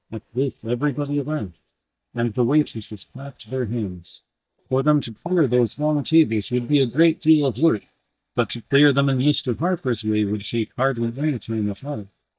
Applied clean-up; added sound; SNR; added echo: neural mask model DeepFilterNet 3.